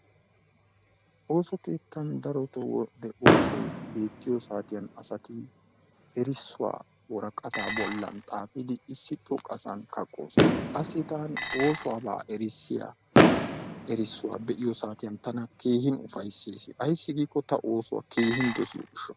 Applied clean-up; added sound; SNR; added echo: none; Fireworks + Dishes, pots, and pans; 0 dB; none.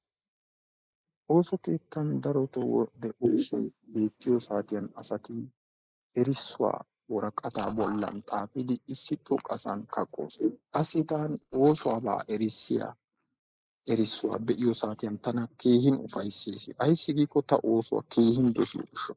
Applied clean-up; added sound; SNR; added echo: neural mask model Resemble Enhance denoiser.